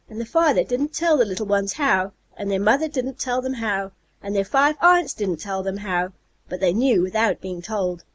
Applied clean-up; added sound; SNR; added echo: none; none; none; none.